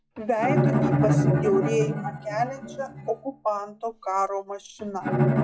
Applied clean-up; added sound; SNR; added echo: classical method log-MMSE.